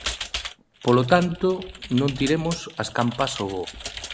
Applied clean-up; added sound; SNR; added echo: none; Computer keyboard; 11 dB; none.